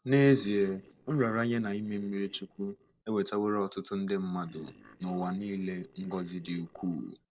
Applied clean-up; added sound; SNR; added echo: neural separator model SepFormer DNS4.